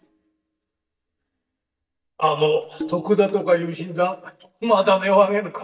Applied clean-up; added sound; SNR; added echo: neural mask model DeepFilterNet 3.